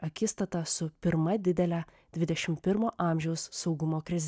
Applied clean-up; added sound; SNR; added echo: none; none; none; none.